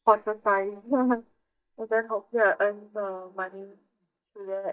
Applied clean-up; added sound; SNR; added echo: neural mask model DeepFilterNet 3.